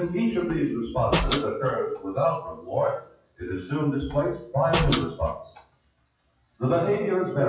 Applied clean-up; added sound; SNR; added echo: classical method WPE with log-MMSE.